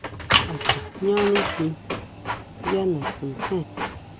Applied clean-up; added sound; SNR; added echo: none; Printer; 0 dB; none.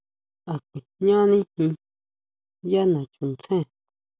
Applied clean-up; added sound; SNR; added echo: none; none; none; none.